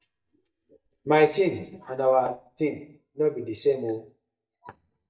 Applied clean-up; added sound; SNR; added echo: neural mask model DeepFilterNet 3.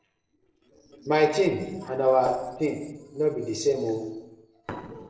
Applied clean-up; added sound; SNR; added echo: neural separator model SepFormer DNS4.